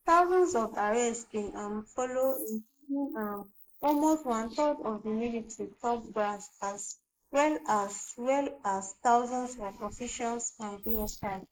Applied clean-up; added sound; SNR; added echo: neural mask model Resemble Enhance denoiser.